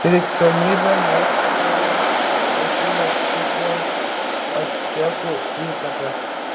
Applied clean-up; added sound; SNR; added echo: none; Waves, surf; -4 dB; reverberation time 1.0 s.